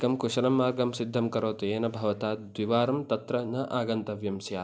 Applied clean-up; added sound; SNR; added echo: none; none; none; none.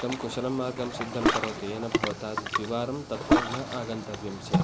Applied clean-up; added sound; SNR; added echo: none; Ocean; -3 dB; none.